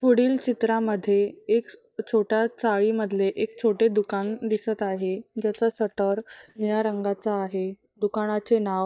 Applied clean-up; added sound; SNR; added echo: neural mask model DeepFilterNet 3.